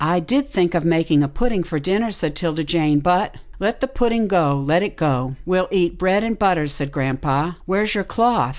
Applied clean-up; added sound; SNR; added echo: none; none; none; none.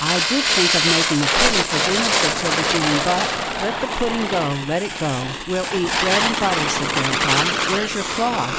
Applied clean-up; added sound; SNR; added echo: none; Fire; -3 dB; none.